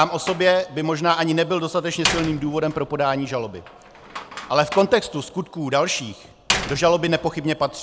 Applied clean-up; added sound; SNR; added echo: none; Slam; 11 dB; none.